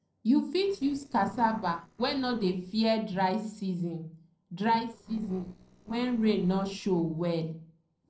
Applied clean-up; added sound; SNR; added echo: neural separator model SepFormer DNS4.